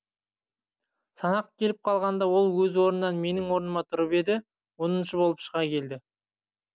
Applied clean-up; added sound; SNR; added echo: none; none; none; none.